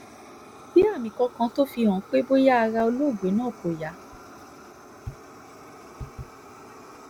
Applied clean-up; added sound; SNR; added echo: none; Fire; 20 dB; none.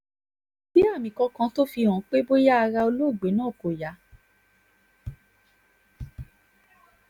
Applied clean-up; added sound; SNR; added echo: none; none; none; none.